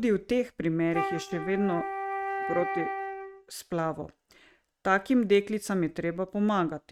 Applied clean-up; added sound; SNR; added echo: neural mask model RNNoise.